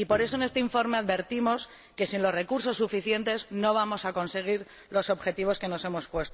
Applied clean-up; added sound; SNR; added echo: none; Piano; 18 dB; none.